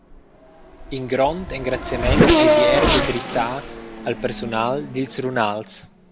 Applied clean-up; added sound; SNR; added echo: none; Race car, auto racing / Accelerating, revving, vroom; -3 dB; none.